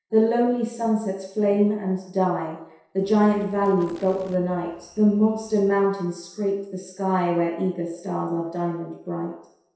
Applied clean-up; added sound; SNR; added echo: neural separator model SepFormer DNS4.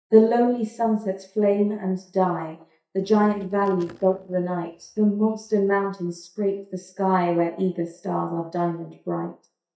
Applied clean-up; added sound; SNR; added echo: neural mask model DeepFilterNet 3.